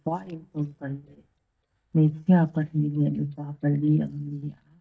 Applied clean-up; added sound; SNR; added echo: neural mask model DeepFilterNet 3.